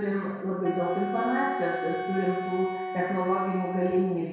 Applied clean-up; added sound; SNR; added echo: none; Wind instrument, woodwind instrument; 6 dB; reverberation time 1.1 s.